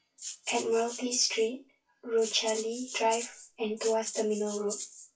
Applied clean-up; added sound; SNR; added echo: classical method WPE with log-MMSE.